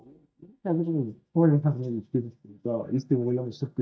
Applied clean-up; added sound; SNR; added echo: neural mask model DeepFilterNet 3.